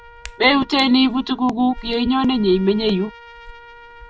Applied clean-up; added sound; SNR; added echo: none; Trumpet + Hands; 19 dB; none.